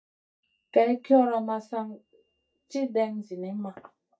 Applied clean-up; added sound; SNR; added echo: neural mask model DeepFilterNet 3.